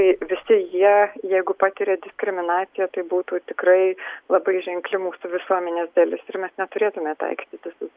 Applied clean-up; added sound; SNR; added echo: none; none; none; none.